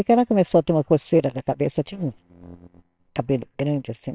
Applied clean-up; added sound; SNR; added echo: neural separator model SepFormer WHAMR!.